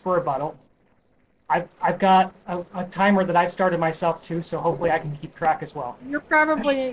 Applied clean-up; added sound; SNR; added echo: neural separator model SepFormer DNS4.